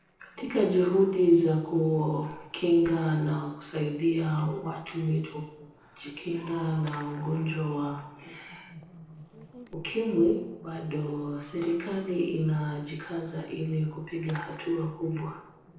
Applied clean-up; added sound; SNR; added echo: neural separator model SepFormer DNS4.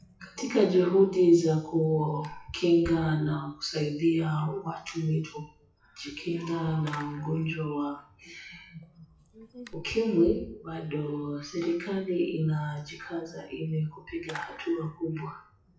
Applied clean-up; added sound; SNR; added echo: classical method WPE with log-MMSE.